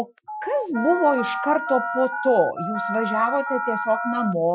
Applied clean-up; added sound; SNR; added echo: classical method Wiener filter.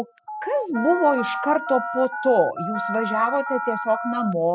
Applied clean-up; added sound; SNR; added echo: classical method spectral subtraction.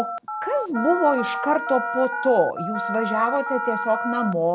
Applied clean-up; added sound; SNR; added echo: none; Telephone + Wind instrument, woodwind instrument; 5 dB; none.